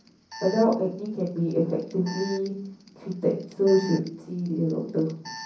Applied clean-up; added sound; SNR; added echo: none; Alarm; 18 dB; reverberation time 0.6 s.